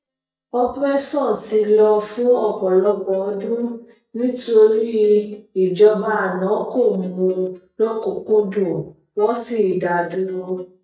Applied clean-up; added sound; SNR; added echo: neural mask model DeepFilterNet 3.